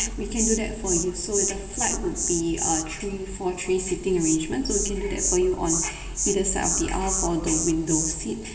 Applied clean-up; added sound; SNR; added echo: none; Insect; 3 dB; reverberation time 1.9 s.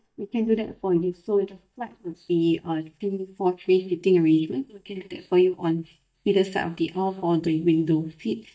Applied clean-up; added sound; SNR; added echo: neural mask model DeepFilterNet 3.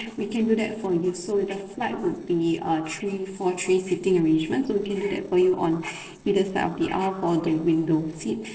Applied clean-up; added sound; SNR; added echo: neural separator model SepFormer DNS4.